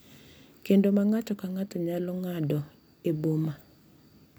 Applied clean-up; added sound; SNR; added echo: none; none; none; none.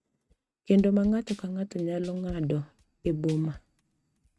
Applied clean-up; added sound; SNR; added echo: neural mask model RNNoise.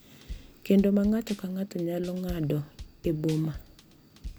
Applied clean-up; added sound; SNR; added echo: none; Drum / Drum kit; 16 dB; none.